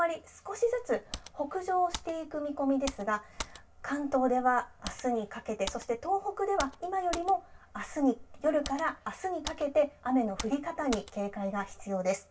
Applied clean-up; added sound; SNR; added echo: none; Computer keyboard; 14 dB; reverberation time 0.2 s.